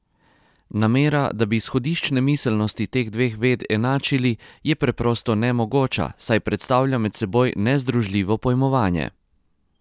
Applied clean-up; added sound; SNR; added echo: none; none; none; none.